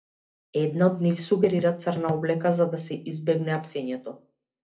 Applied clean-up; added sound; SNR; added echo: none; none; none; reverberation time 0.3 s.